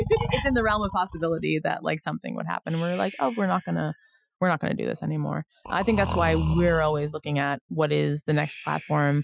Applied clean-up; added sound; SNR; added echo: classical method Wiener filter.